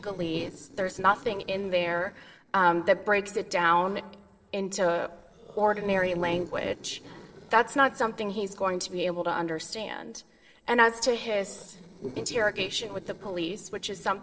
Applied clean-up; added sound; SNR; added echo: neural separator model SepFormer DNS4.